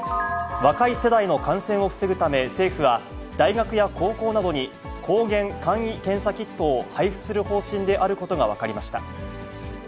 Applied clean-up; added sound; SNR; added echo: none; none; none; none.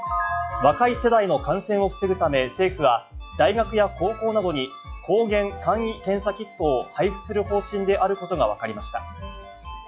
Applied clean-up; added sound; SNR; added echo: classical method log-MMSE.